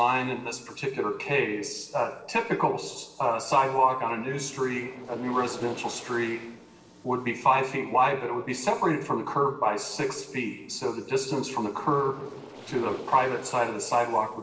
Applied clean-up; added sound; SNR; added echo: neural separator model SepFormer DNS4.